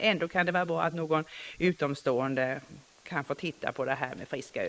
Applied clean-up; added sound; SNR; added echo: neural mask model Resemble Enhance denoiser.